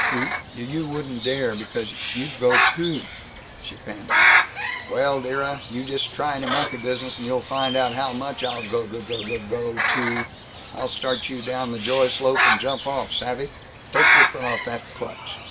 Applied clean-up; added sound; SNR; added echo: none; Bird; -2 dB; none.